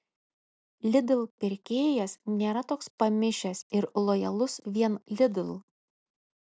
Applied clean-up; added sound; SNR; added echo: none; none; none; none.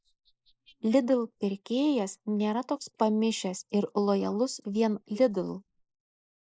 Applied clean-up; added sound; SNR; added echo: neural mask model Resemble Enhance denoiser.